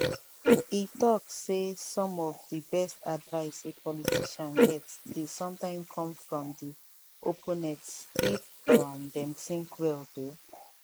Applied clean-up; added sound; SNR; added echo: neural mask model Resemble Enhance denoiser.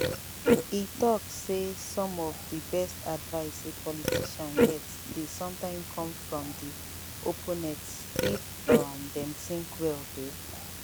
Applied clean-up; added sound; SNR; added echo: none; Burping, eructation; -2 dB; none.